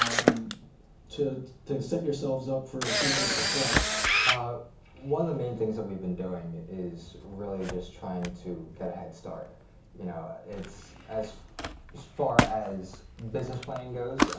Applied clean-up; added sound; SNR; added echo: none; Camera; -2 dB; reverberation time 0.7 s.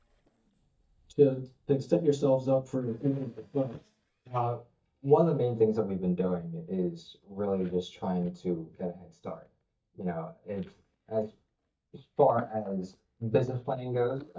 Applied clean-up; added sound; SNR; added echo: neural mask model DeepFilterNet 3.